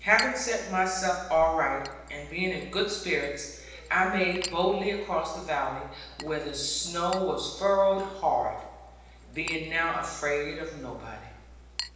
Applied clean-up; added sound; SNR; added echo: none; Chink, clink; 17 dB; reverberation time 0.9 s.